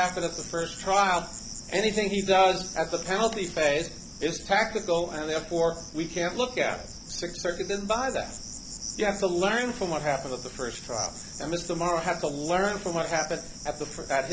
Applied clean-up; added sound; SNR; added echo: none; Cricket; 13 dB; none.